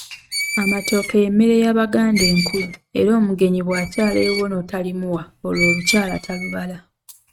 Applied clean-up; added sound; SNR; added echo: neural mask model RNNoise.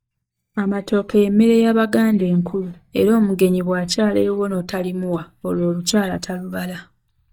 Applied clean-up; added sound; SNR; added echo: neural mask model DeepFilterNet 3.